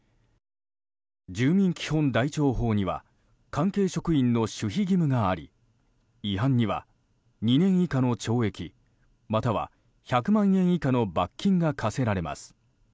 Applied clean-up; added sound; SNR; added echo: none; none; none; none.